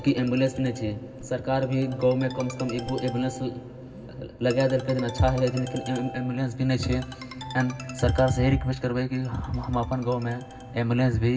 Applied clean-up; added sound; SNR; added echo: none; Ringtone; 17 dB; reverberation time 0.4 s.